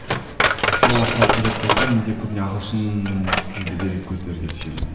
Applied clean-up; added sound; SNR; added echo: none; Coin (dropping); -2 dB; reverberation time 1.4 s.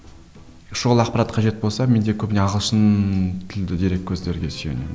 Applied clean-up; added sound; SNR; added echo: none; none; none; none.